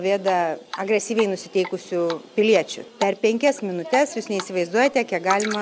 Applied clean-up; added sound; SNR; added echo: none; Drip; 14 dB; none.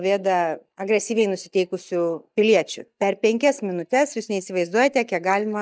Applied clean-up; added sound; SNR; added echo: neural mask model DeepFilterNet 3.